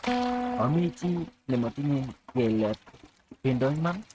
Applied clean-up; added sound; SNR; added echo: neural mask model RNNoise.